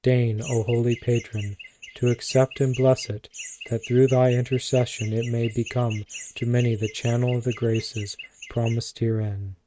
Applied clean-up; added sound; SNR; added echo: neural mask model RNNoise.